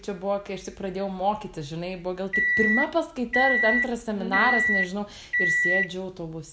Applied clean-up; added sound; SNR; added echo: none; Microwave oven; -3 dB; none.